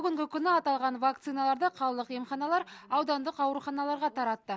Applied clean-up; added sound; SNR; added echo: none; none; none; none.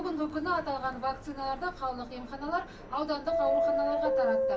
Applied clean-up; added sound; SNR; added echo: none; Subway, metro, underground; -1 dB; reverberation time 0.3 s.